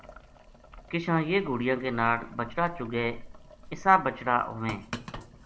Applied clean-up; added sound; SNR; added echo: none; Boiling; 15 dB; none.